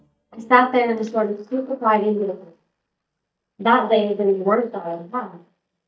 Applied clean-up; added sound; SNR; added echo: neural mask model DeepFilterNet 3.